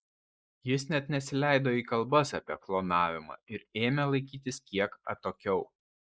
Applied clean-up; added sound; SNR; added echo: neural mask model Resemble Enhance denoiser.